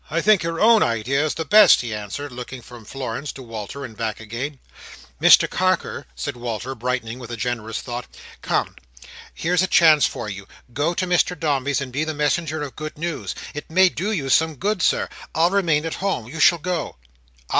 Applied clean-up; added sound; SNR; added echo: none; none; none; none.